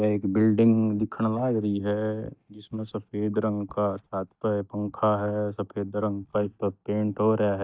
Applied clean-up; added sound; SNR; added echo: neural mask model DeepFilterNet 3.